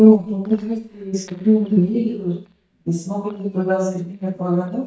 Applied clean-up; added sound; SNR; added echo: neural mask model DeepFilterNet 3.